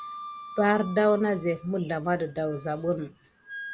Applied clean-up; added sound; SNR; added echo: none; Wind instrument, woodwind instrument; 16 dB; none.